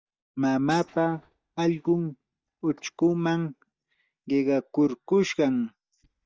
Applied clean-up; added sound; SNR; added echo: neural mask model DeepFilterNet 3.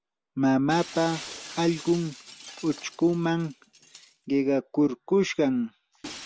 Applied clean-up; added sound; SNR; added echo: none; Shatter; 18 dB; none.